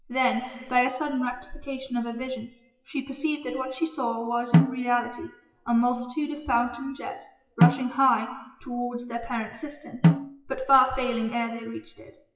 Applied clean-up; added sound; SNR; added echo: classical method WPE with log-MMSE.